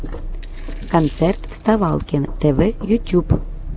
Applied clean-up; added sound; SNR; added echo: none; Growling + Coin (dropping); 9 dB; none.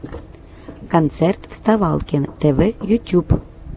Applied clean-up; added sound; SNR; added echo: none; none; none; none.